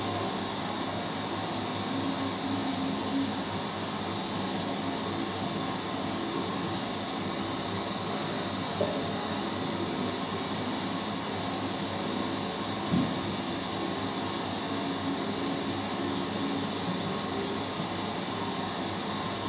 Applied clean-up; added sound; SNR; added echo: none; none; none; reverberation time 0.7 s.